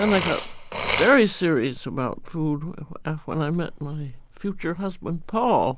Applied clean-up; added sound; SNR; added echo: none; Burping, eructation; 10 dB; none.